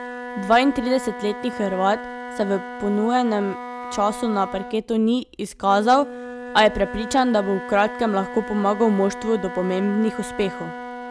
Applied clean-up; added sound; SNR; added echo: none; Wind instrument, woodwind instrument; 11 dB; none.